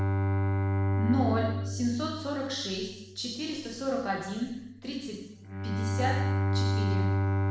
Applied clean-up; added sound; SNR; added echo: none; Bowed string instrument; -4 dB; reverberation time 0.9 s.